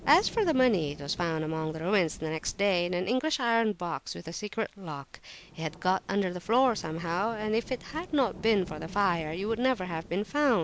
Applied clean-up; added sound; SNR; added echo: none; Rain / Thunderstorm; 19 dB; none.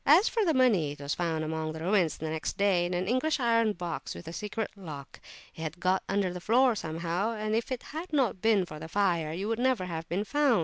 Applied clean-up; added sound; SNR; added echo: none; none; none; none.